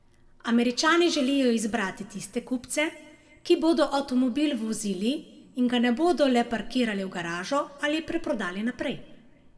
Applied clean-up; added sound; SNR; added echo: none; none; none; reverberation time 1.0 s.